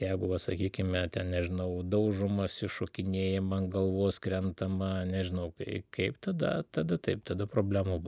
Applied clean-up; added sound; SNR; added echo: none; none; none; none.